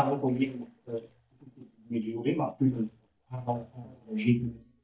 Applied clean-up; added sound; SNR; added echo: neural mask model DeepFilterNet 3.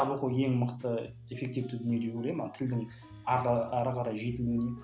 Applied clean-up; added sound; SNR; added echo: none; none; none; none.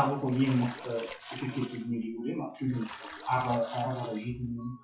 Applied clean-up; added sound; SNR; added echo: classical method WPE with log-MMSE.